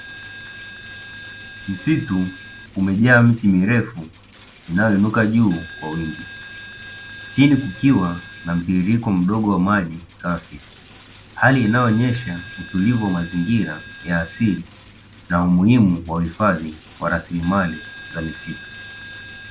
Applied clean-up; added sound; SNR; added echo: none; Coin (dropping); 18 dB; none.